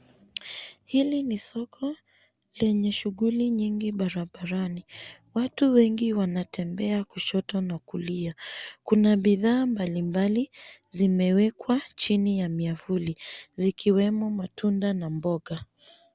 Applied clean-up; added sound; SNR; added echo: none; none; none; none.